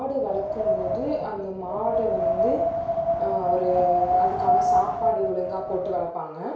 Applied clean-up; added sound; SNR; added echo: none; Wind; -3 dB; reverberation time 0.6 s.